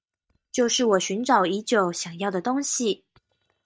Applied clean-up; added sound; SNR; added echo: neural mask model DeepFilterNet 3.